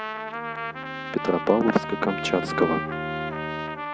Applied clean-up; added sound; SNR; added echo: none; Bowed string instrument + Trumpet; 4 dB; none.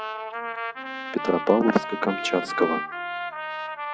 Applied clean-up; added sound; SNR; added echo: classical method log-MMSE.